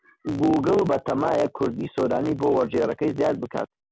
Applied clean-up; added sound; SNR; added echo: none; none; none; none.